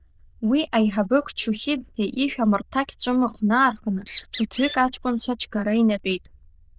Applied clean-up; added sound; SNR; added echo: neural diffusion model UNIVERSE++.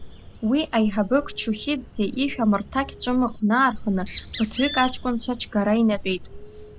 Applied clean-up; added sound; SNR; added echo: none; Bird; 11 dB; none.